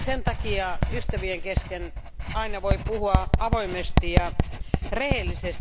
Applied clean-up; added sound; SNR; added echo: none; Writing; -5 dB; none.